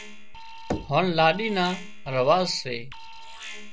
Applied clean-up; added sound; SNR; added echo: none; Alarm + Knock / Wood; 10 dB; none.